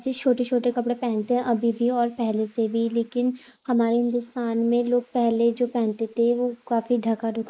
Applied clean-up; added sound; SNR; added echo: neural mask model Resemble Enhance denoiser.